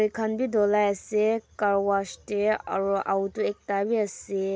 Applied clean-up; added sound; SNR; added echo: none; none; none; none.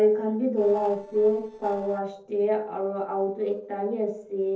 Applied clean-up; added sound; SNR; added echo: neural separator model SepFormer DNS4.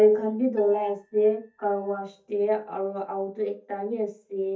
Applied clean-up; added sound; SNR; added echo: neural mask model DeepFilterNet 3.